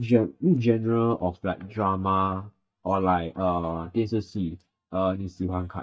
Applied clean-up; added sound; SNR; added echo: neural mask model DeepFilterNet 3.